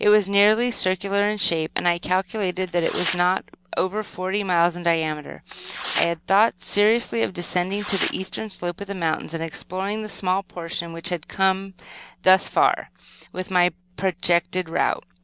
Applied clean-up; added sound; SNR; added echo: none; Tearing; 11 dB; none.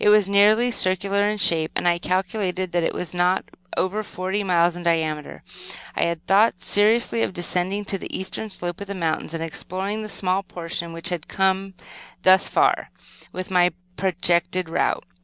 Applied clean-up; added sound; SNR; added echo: none; none; none; none.